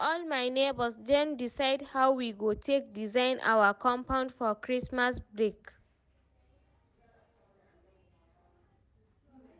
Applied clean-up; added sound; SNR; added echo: none; none; none; none.